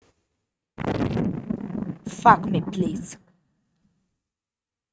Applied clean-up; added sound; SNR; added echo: neural mask model RNNoise.